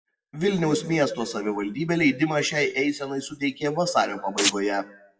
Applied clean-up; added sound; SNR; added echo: classical method WPE with log-MMSE.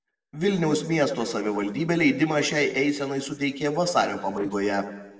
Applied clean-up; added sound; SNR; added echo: neural separator model SepFormer DNS4.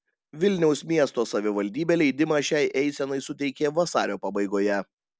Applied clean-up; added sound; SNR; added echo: none; none; none; none.